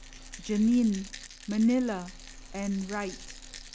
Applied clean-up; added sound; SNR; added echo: none; Rattle; 15 dB; none.